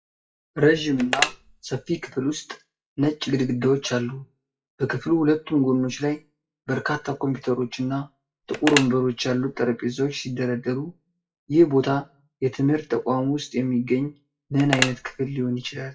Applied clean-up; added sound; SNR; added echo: classical method WPE with log-MMSE.